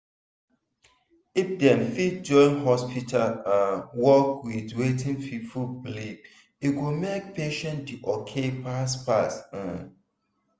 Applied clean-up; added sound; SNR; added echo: none; none; none; none.